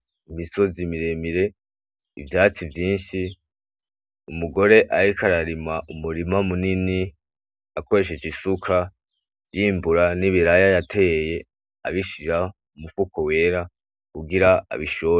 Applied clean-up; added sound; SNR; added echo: none; none; none; none.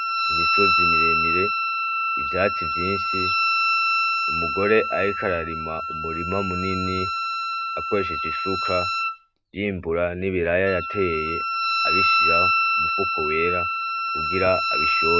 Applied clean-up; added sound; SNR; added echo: none; Wind instrument, woodwind instrument; -4 dB; none.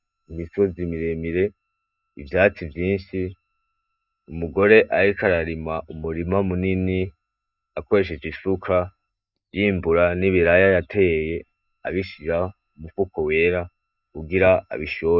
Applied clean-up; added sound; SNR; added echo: neural mask model DeepFilterNet 3.